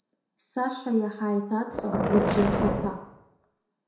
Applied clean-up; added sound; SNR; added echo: none; Boom; 0 dB; reverberation time 0.6 s.